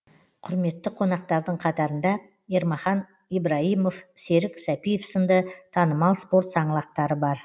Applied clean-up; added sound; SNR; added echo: none; none; none; none.